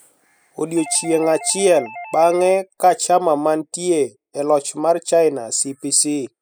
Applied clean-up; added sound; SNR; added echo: classical method spectral subtraction.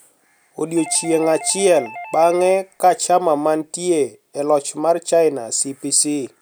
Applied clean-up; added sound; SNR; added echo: none; Doorbell; 16 dB; none.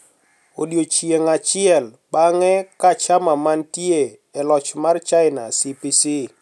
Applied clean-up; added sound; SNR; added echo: none; none; none; none.